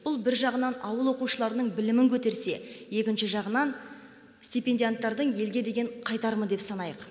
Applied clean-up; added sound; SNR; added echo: none; none; none; none.